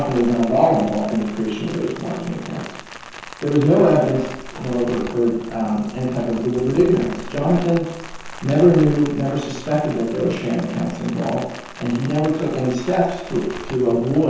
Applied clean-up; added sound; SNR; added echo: none; Rain; 16 dB; reverberation time 0.9 s.